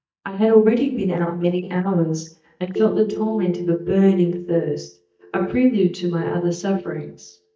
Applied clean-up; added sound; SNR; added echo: neural mask model DeepFilterNet 3.